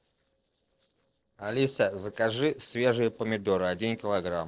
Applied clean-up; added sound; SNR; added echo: neural separator model SepFormer DNS4.